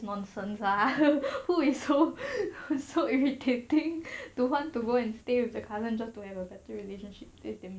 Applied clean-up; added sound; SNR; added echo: none; none; none; none.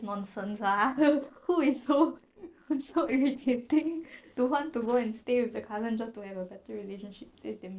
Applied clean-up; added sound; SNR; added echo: neural separator model SepFormer DNS4.